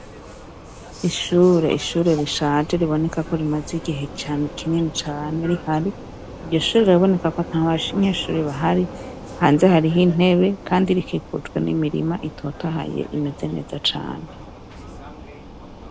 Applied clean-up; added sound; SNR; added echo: none; Vehicle; 15 dB; none.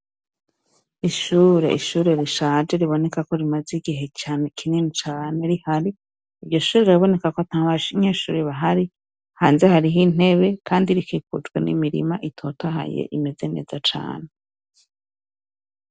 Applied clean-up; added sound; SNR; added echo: none; none; none; none.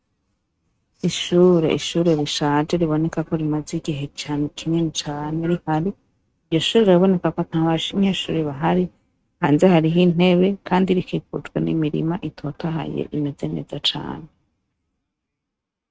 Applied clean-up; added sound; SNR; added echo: neural mask model RNNoise.